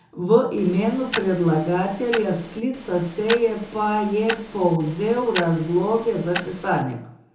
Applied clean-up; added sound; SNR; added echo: none; Tick-tock; 12 dB; reverberation time 0.6 s.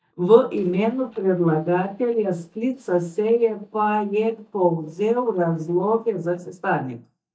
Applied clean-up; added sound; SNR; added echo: neural mask model DeepFilterNet 3.